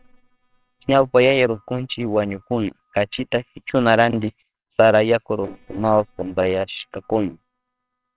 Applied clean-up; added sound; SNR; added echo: neural separator model SepFormer WHAMR!.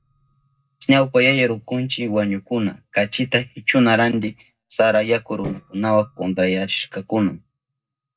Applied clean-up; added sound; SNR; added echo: neural mask model DeepFilterNet 3.